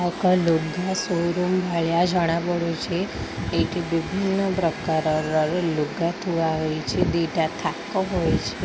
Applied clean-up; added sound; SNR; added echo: none; Harmonica; 19 dB; none.